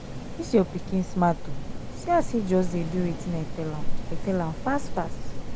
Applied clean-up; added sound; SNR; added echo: none; Rain; 1 dB; none.